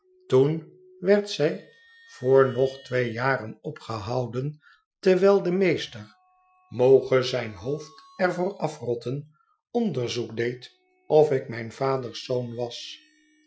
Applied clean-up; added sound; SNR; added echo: classical method Wiener filter.